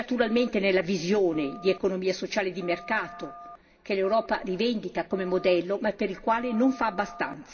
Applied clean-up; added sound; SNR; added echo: none; Telephone; 20 dB; reverberation time 2.0 s.